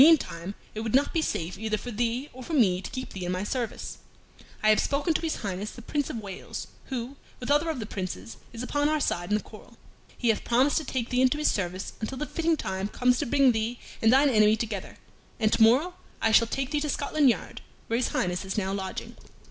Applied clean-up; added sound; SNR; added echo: none; none; none; none.